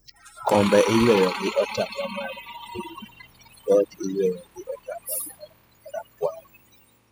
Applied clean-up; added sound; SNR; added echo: classical method spectral subtraction.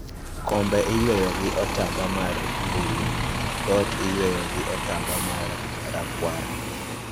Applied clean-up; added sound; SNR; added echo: none; Bus; 1 dB; none.